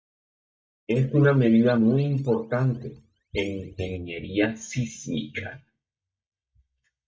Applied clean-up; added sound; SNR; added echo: neural mask model DeepFilterNet 3.